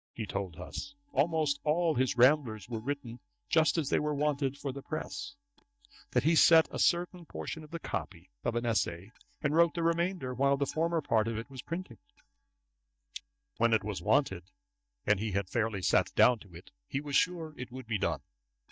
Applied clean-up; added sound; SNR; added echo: neural mask model DeepFilterNet 3.